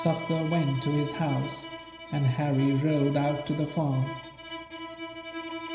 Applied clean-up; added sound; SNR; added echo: none; Bowed string instrument; 11 dB; reverberation time 0.9 s.